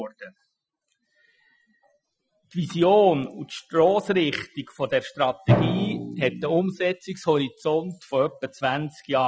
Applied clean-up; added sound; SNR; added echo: classical method Wiener filter.